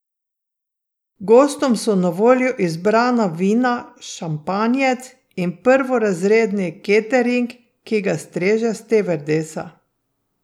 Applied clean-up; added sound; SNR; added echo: none; none; none; none.